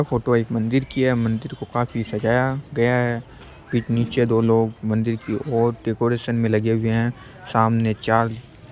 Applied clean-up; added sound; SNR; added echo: none; none; none; none.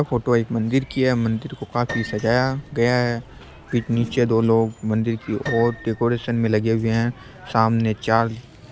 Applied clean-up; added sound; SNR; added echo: none; Piano; 17 dB; none.